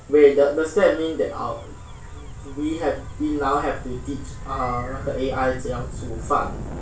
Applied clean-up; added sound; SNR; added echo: none; Gull, seagull / Waves, surf / Siren; 11 dB; reverberation time 0.3 s.